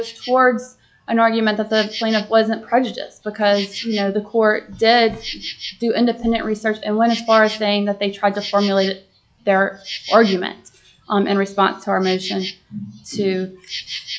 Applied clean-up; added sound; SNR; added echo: classical method log-MMSE.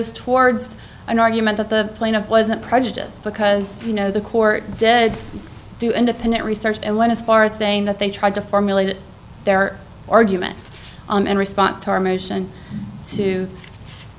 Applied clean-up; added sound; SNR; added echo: none; none; none; none.